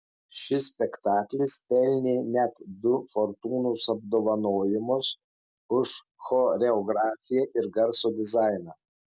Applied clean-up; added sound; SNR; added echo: none; none; none; none.